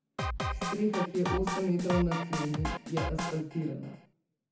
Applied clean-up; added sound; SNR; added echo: none; Drum kit; 2 dB; reverberation time 0.6 s.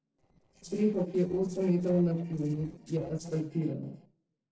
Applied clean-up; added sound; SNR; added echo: neural separator model SepFormer DNS4.